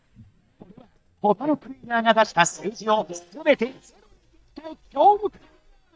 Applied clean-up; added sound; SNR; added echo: neural mask model DeepFilterNet 3.